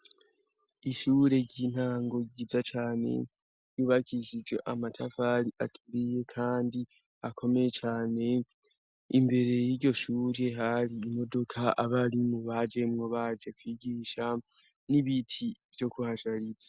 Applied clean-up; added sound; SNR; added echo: none; none; none; none.